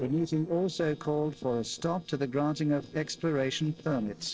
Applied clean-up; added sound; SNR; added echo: neural separator model SepFormer DNS4.